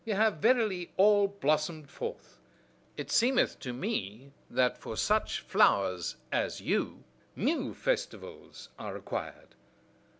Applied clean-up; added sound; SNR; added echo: none; none; none; none.